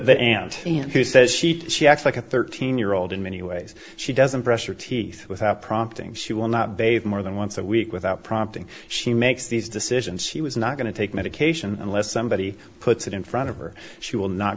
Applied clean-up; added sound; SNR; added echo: none; none; none; none.